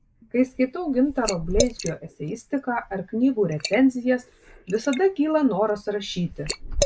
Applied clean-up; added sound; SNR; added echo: neural mask model Resemble Enhance denoiser.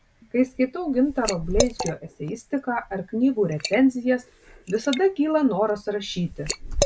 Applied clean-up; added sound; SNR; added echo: none; Liquid; 8 dB; none.